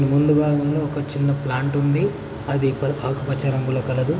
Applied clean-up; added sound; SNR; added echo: none; Bowed string instrument; 17 dB; none.